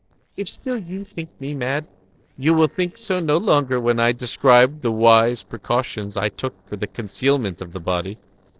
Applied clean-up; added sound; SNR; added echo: neural separator model SepFormer DNS4.